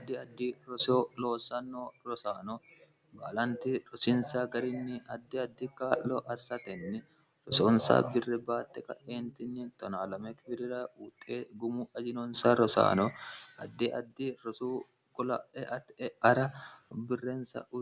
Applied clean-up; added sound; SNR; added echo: none; none; none; none.